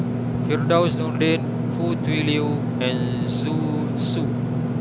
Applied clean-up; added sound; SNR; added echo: none; Engine / Mechanisms; -2 dB; none.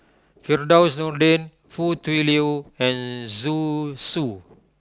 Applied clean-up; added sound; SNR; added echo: none; none; none; none.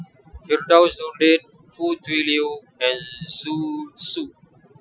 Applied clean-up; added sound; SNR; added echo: classical method Wiener filter.